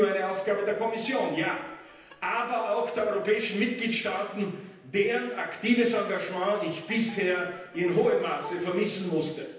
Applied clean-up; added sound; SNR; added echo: none; Bowed string instrument; 20 dB; reverberation time 0.9 s.